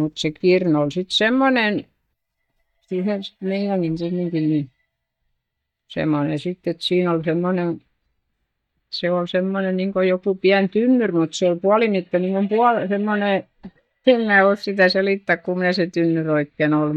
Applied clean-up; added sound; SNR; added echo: neural mask model DeepFilterNet 3.